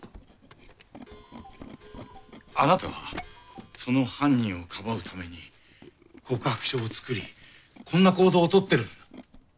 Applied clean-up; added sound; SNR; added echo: none; Clock + Tools; 20 dB; none.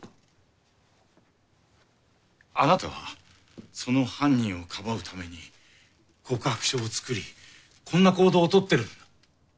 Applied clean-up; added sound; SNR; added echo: none; none; none; none.